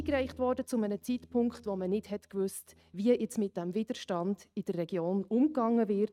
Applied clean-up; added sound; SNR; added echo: neural mask model RNNoise.